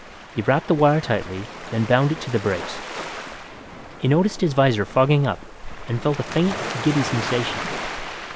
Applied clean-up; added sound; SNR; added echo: none; Waves, surf; 10 dB; none.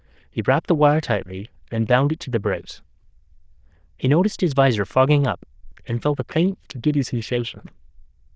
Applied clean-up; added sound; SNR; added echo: neural diffusion model UNIVERSE++.